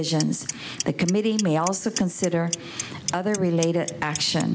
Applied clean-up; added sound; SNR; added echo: none; Clock; 11 dB; none.